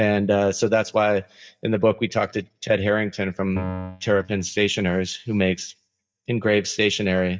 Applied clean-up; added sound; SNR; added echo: neural mask model DeepFilterNet 3.